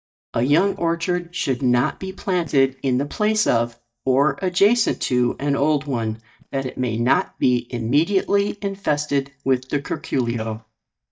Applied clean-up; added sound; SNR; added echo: neural mask model DeepFilterNet 3.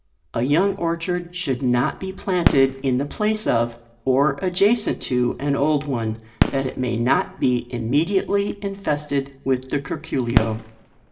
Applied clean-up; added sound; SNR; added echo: none; Fireworks; 9 dB; reverberation time 0.6 s.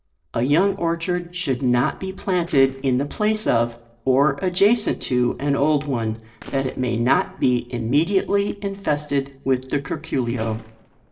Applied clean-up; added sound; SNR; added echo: neural separator model SepFormer DNS4.